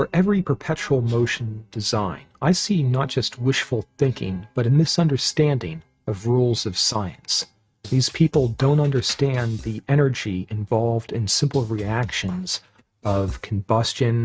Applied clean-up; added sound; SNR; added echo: neural mask model RNNoise.